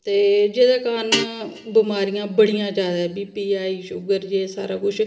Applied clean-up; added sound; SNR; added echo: none; Guitar; 11 dB; reverberation time 0.9 s.